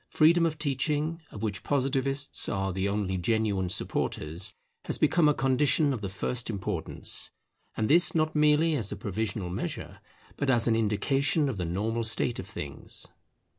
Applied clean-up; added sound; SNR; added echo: none; none; none; none.